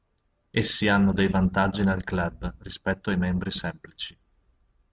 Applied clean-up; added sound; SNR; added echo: none; none; none; none.